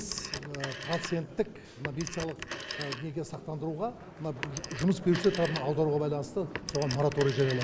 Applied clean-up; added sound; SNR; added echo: none; Telephone; 10 dB; none.